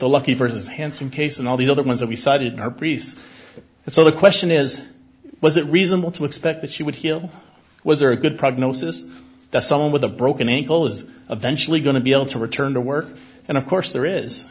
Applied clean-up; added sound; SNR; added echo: none; none; none; none.